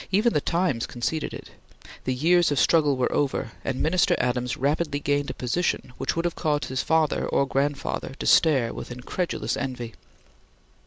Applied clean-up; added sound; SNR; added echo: none; none; none; none.